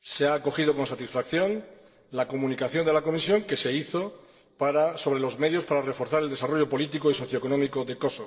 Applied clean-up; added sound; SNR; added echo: neural separator model SepFormer DNS4.